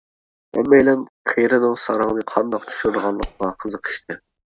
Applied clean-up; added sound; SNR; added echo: neural mask model RNNoise.